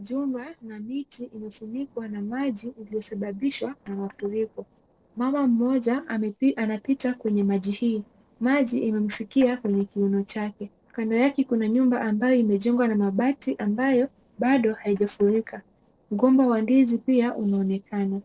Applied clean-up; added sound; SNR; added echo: neural separator model SepFormer DNS4.